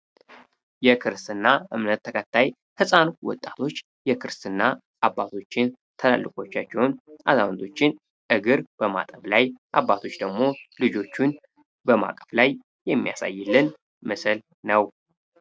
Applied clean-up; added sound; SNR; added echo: none; none; none; none.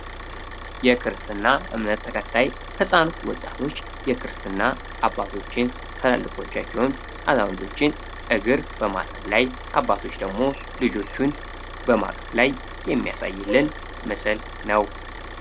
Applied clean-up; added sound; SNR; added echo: none; Idling / Car; 11 dB; none.